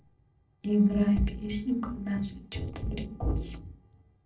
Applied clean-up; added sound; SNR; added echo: neural separator model SepFormer DNS4.